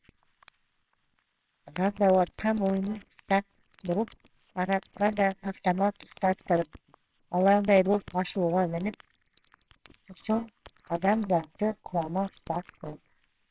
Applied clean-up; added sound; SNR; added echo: neural separator model SepFormer WHAMR!.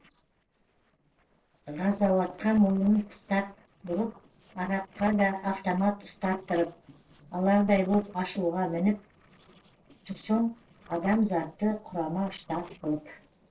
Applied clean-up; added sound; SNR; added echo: neural separator model SepFormer DNS4.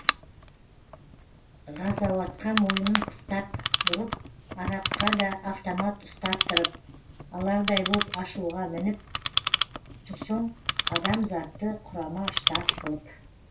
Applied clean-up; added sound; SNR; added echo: none; Clock; 1 dB; reverberation time 0.2 s.